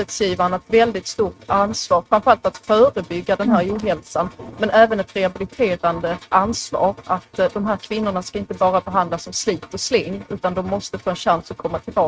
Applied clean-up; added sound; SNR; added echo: neural mask model RNNoise.